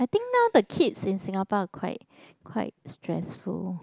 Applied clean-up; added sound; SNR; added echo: none; none; none; none.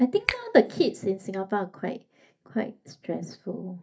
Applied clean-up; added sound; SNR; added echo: neural mask model DeepFilterNet 3.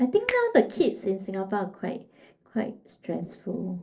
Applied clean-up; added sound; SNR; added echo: neural separator model SepFormer DNS4.